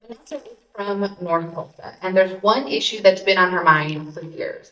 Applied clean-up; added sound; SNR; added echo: neural mask model DeepFilterNet 3.